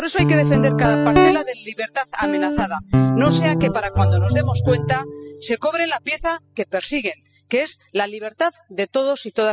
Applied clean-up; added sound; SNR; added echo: classical method spectral subtraction.